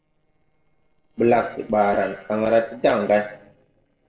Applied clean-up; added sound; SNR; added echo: neural separator model SepFormer DNS4.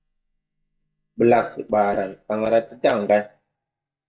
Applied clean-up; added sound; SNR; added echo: neural mask model DeepFilterNet 3.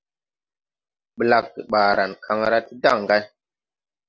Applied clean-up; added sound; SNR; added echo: none; none; none; none.